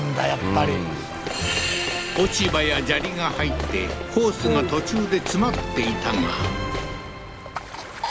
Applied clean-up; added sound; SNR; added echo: none; Ocean; 16 dB; none.